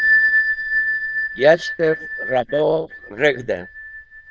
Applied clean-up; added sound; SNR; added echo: neural diffusion model UNIVERSE++.